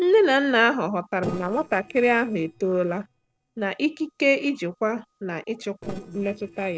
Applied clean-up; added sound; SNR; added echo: neural separator model SepFormer DNS4.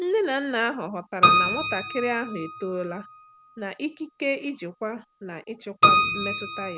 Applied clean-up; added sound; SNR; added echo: none; Keyboard (musical); -5 dB; none.